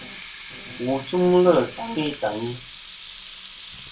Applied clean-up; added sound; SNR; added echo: none; Water tap, faucet; 16 dB; reverberation time 0.2 s.